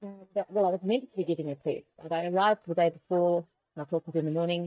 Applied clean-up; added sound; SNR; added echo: neural mask model DeepFilterNet 3.